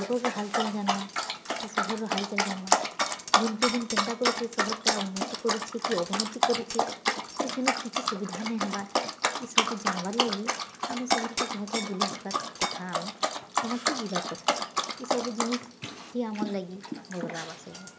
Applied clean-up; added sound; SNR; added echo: none; Dog; -4 dB; none.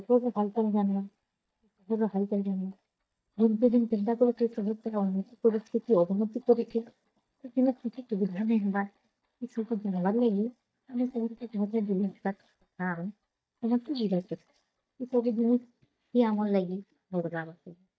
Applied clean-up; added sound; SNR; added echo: neural mask model DeepFilterNet 3.